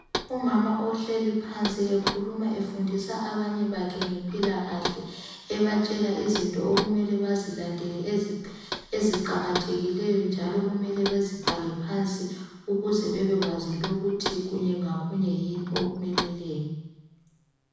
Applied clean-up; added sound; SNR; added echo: none; Knock; 10 dB; reverberation time 1.1 s.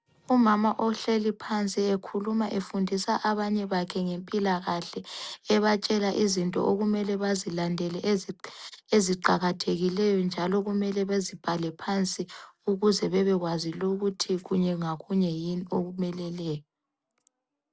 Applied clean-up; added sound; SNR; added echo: none; none; none; none.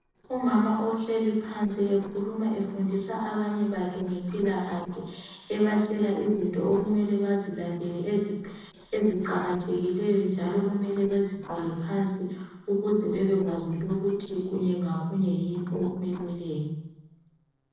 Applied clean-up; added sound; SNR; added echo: neural separator model SepFormer DNS4.